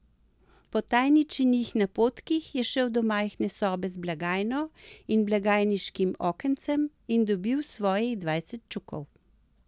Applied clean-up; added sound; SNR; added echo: none; none; none; none.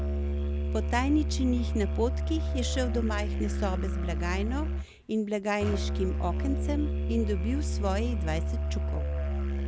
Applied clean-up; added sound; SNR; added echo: none; Musical instrument; -3 dB; none.